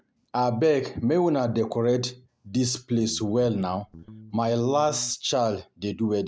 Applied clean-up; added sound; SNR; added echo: none; Guitar; 19 dB; none.